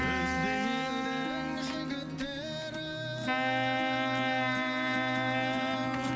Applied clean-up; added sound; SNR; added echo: none; Wind instrument, woodwind instrument; -3 dB; none.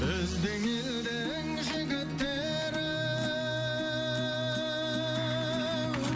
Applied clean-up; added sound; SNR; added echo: none; none; none; none.